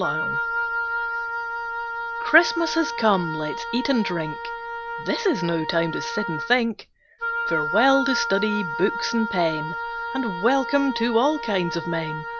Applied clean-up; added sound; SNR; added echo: none; Wind instrument, woodwind instrument; 4 dB; none.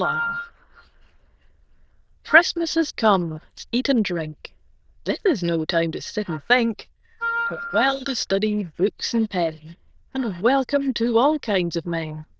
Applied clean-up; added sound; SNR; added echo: neural diffusion model UNIVERSE++.